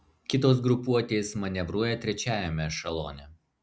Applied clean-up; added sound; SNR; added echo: none; none; none; none.